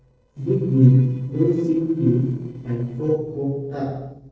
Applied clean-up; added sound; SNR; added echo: neural separator model SepFormer DNS4.